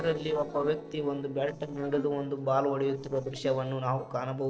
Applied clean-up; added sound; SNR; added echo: neural separator model SepFormer DNS4.